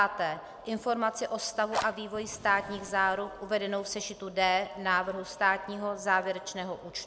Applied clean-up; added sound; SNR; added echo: none; Fire; 14 dB; none.